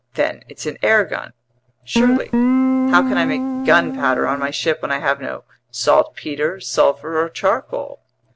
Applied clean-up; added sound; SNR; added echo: none; Guitar; -2 dB; none.